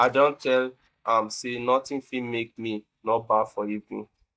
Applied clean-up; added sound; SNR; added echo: neural mask model DeepFilterNet 3.